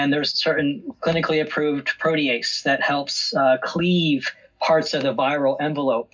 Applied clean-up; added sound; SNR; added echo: none; none; none; reverberation time 0.4 s.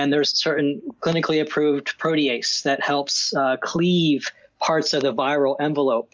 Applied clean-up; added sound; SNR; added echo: none; none; none; none.